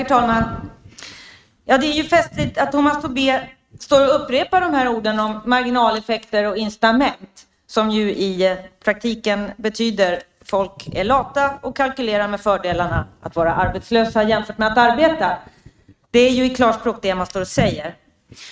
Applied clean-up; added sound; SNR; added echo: neural mask model RNNoise.